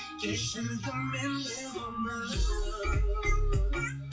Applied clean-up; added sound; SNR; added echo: classical method WPE with log-MMSE.